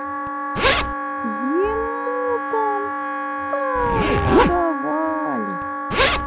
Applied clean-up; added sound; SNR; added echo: none; Wind instrument, woodwind instrument + Zipper (clothing); -3 dB; none.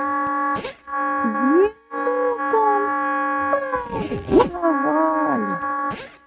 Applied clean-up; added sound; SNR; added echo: neural mask model RNNoise.